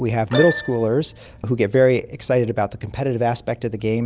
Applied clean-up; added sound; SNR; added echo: none; Keyboard (musical); 13 dB; none.